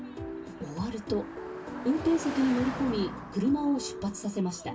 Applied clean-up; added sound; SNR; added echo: none; Car passing by; 12 dB; reverberation time 0.2 s.